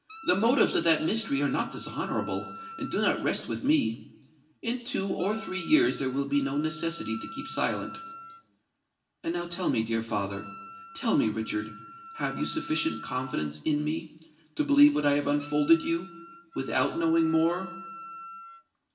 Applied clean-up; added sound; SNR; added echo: none; Wind instrument, woodwind instrument; 17 dB; reverberation time 0.7 s.